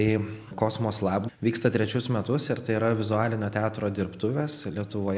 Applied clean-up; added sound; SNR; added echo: none; none; none; none.